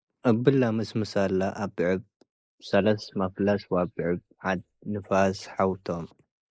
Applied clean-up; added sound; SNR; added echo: neural mask model Resemble Enhance denoiser.